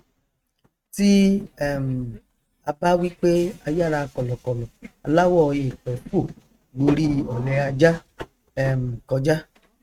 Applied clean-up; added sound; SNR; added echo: neural mask model RNNoise.